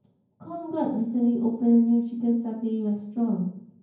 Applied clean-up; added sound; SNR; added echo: none; none; none; reverberation time 0.9 s.